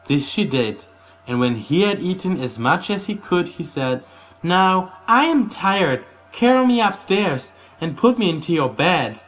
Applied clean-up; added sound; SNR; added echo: none; none; none; none.